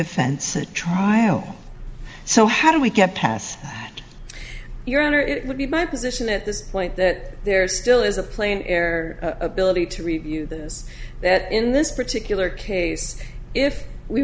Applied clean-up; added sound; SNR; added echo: none; none; none; none.